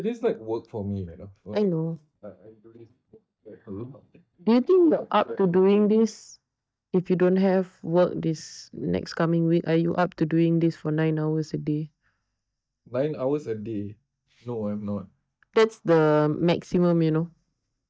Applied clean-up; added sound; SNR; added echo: neural mask model DeepFilterNet 3.